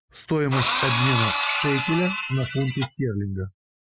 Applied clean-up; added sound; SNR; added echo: classical method Wiener filter.